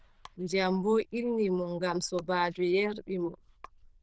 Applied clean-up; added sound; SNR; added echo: neural diffusion model UNIVERSE++.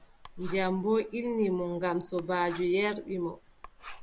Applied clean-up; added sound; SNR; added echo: none; Writing; 15 dB; none.